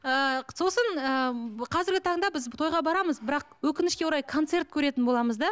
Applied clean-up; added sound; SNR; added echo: none; none; none; none.